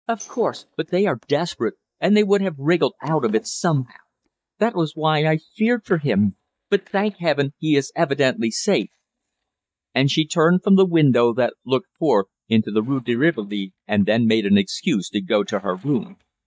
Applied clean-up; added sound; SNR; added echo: neural mask model DeepFilterNet 3.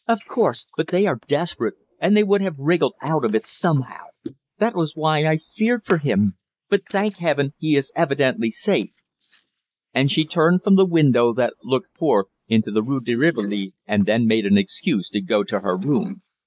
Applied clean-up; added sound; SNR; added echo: neural mask model Resemble Enhance denoiser.